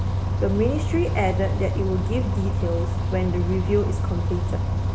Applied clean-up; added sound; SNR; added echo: none; Bus; -3 dB; none.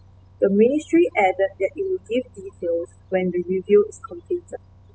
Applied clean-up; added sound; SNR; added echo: classical method spectral subtraction.